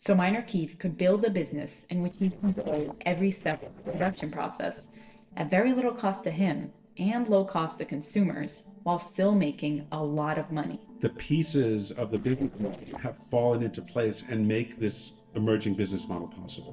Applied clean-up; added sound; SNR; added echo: neural separator model SepFormer DNS4.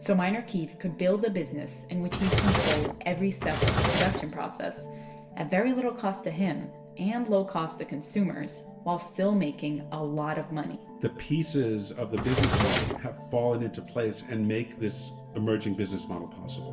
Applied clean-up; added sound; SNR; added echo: none; Drawer open or close; -2 dB; reverberation time 0.6 s.